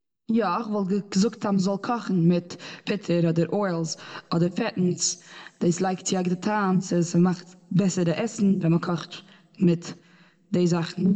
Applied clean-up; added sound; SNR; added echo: none; none; none; reverberation time 0.6 s.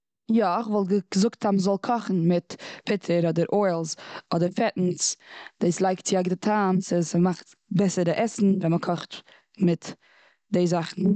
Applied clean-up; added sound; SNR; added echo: none; none; none; none.